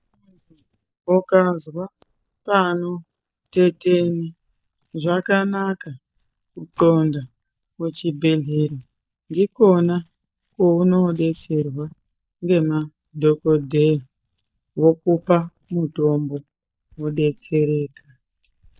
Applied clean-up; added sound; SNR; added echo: neural mask model DeepFilterNet 3.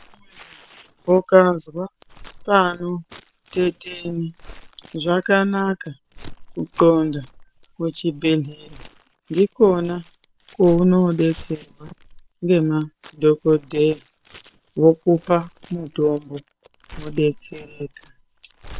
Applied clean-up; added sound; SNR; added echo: neural separator model SepFormer WHAM!.